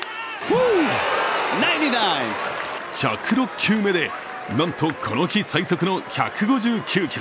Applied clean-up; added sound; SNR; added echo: none; none; none; none.